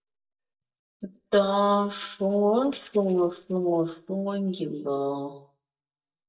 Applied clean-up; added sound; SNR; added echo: neural mask model DeepFilterNet 3.